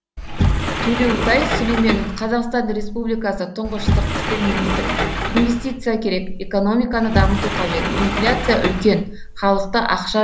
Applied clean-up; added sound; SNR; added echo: none; Sliding door; 1 dB; none.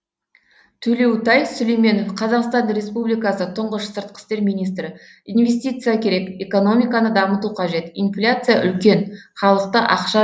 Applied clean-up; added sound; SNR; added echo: none; none; none; none.